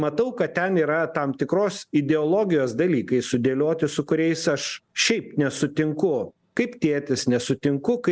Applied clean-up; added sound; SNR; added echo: none; none; none; none.